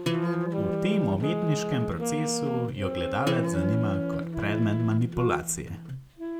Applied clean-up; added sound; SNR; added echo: none; Acoustic guitar + Wind instrument, woodwind instrument; 0 dB; none.